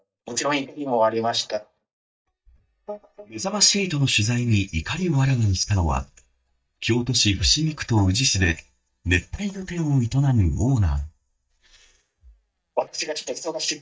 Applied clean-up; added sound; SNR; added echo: neural mask model DeepFilterNet 3.